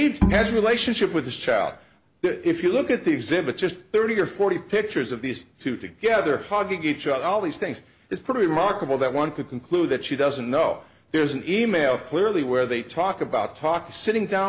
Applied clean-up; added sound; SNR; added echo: none; Bowed string instrument; 2 dB; none.